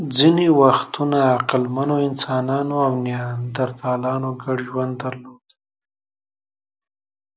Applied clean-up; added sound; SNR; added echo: none; none; none; none.